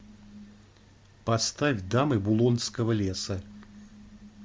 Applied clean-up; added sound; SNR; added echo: none; none; none; none.